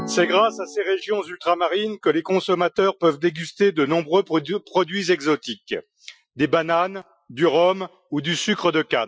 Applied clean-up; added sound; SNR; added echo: classical method Wiener filter.